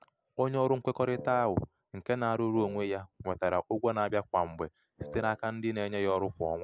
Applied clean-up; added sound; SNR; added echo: none; Wind instrument, woodwind instrument; 15 dB; none.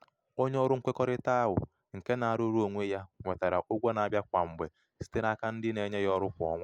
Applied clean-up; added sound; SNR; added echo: none; none; none; none.